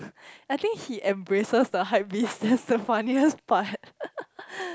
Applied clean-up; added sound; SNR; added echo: none; none; none; none.